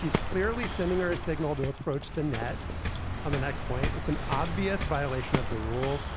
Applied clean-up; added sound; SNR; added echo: none; Waves, surf; 1 dB; none.